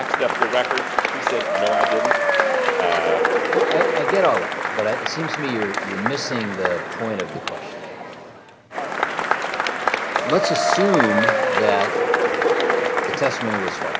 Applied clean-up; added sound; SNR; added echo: none; Applause / Crowd / Cheering; -4 dB; none.